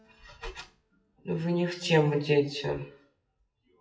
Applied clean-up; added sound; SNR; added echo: classical method WPE with log-MMSE.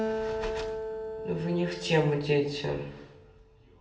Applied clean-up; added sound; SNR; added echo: none; Acoustic guitar; 5 dB; reverberation time 0.7 s.